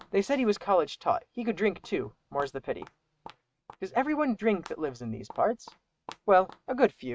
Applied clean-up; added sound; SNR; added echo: neural mask model RNNoise.